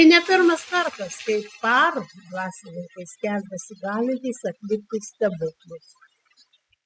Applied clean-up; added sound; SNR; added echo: classical method spectral subtraction.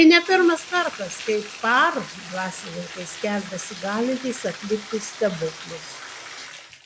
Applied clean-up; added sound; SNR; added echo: none; Bathtub (filling or washing); 15 dB; none.